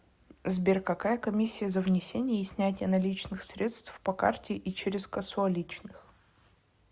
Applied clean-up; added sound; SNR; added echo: none; none; none; none.